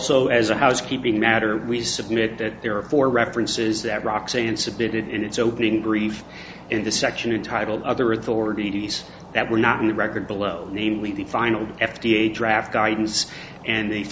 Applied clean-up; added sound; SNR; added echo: none; Stream; 20 dB; none.